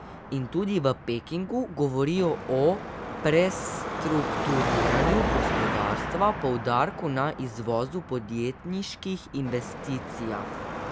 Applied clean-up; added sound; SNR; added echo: none; Car passing by / Traffic noise, roadway noise / Engine; 4 dB; none.